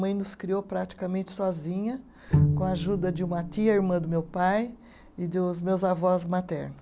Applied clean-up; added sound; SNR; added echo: none; Bowed string instrument; 1 dB; none.